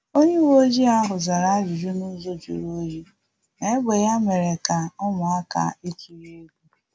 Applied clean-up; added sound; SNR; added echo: none; none; none; none.